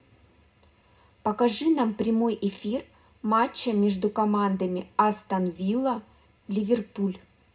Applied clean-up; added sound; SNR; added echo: none; none; none; reverberation time 0.2 s.